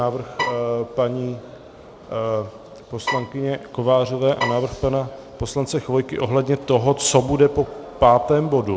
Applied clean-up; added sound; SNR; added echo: none; Bowed string instrument; 8 dB; none.